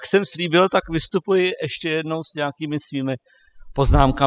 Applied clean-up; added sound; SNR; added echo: classical method spectral subtraction.